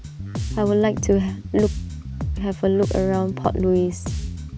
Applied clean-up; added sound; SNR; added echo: none; Bass guitar; 6 dB; none.